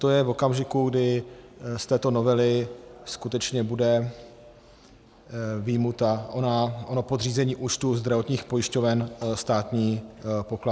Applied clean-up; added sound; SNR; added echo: none; none; none; none.